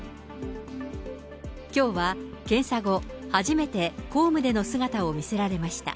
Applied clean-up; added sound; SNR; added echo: none; none; none; none.